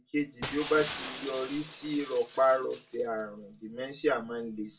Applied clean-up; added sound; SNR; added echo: none; Shatter; 13 dB; reverberation time 0.2 s.